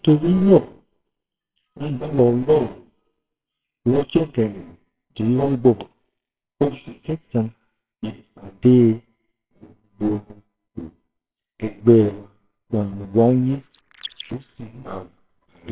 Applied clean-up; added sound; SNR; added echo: neural separator model SepFormer WHAMR!.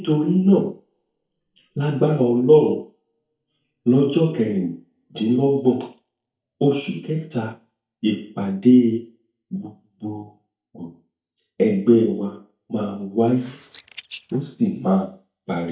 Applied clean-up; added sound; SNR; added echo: neural mask model DeepFilterNet 3.